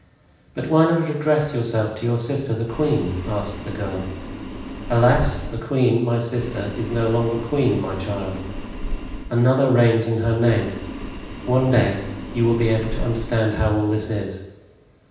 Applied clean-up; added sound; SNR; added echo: none; Boiling; 9 dB; reverberation time 0.9 s.